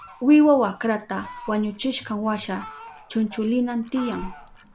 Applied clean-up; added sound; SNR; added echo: none; Fowl; 19 dB; none.